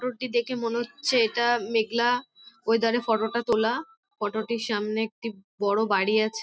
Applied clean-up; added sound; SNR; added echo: none; none; none; none.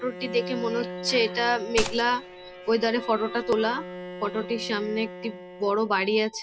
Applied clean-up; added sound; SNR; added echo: none; Gunshot, gunfire + Bowed string instrument; 10 dB; none.